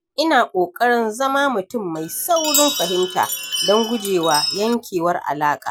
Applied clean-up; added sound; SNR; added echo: none; Chime; 4 dB; none.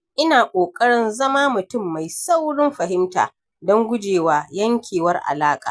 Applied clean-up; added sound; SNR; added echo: none; none; none; none.